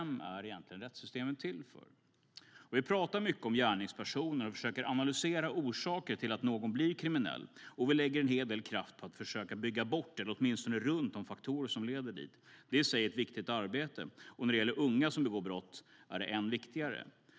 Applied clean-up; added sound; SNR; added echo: none; none; none; none.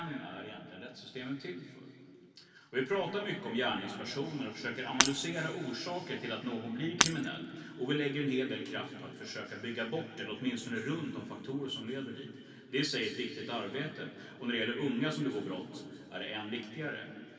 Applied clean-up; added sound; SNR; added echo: none; Shatter; -1 dB; reverberation time 2.6 s.